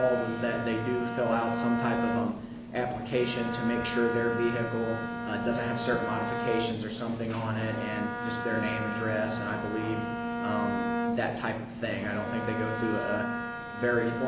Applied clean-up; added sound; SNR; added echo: none; Bowed string instrument; 4 dB; none.